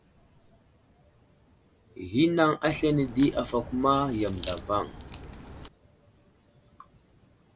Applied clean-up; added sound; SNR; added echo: none; Crack; 10 dB; none.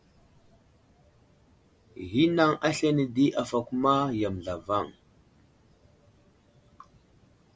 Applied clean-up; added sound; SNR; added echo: none; none; none; none.